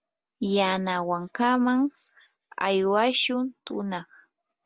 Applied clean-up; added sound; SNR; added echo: none; none; none; none.